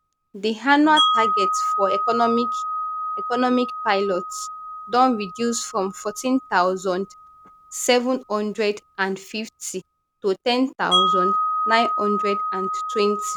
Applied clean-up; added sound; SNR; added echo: none; Wind chime; 3 dB; none.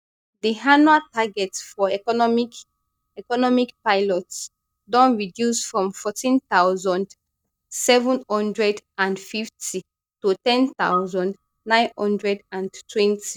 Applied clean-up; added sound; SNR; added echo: neural mask model DeepFilterNet 3.